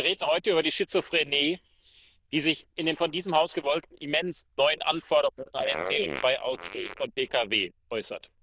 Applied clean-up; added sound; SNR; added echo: neural diffusion model UNIVERSE++.